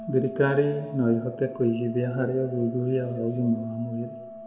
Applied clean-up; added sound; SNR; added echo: none; Organ; 14 dB; reverberation time 1.4 s.